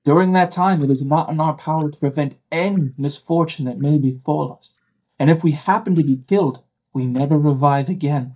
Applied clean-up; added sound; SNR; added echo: neural mask model DeepFilterNet 3.